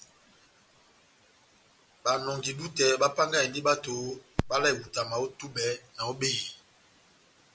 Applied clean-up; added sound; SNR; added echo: none; none; none; none.